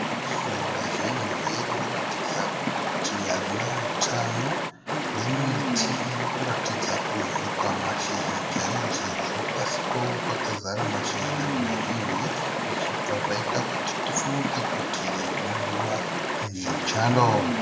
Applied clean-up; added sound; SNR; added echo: none; Stream; -4 dB; reverberation time 0.8 s.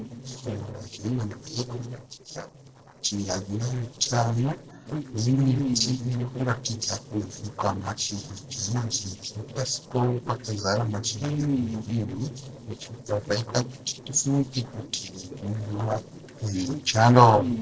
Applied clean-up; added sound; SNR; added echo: neural separator model SepFormer DNS4.